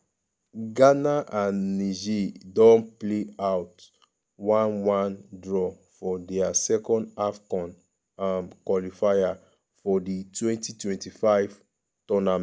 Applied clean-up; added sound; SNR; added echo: none; none; none; none.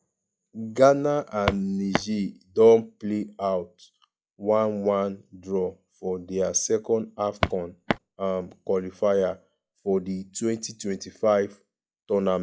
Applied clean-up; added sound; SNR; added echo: classical method log-MMSE.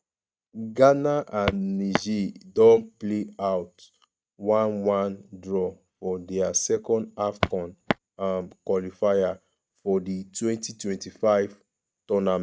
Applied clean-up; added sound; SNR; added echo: neural mask model RNNoise.